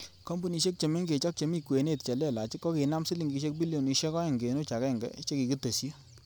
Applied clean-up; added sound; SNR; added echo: none; none; none; none.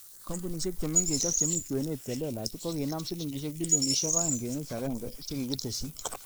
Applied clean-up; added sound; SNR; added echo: neural mask model Resemble Enhance denoiser.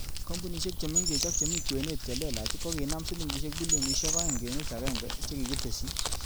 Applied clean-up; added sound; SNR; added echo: none; Crumpling, crinkling + Bird; -5 dB; none.